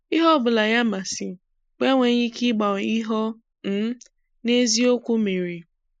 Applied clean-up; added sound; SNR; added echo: neural mask model Resemble Enhance denoiser.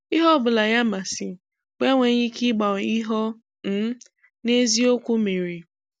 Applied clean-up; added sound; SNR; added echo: none; none; none; none.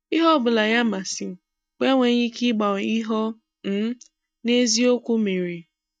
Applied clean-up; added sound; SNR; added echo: neural mask model DeepFilterNet 3.